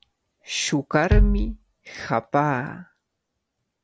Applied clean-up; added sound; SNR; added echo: none; Bass drum; -3 dB; none.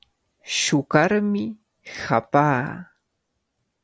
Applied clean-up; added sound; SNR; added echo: none; none; none; none.